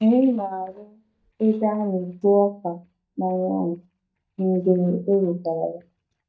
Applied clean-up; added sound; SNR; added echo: neural mask model DeepFilterNet 3.